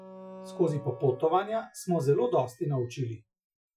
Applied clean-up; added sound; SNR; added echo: classical method Wiener filter.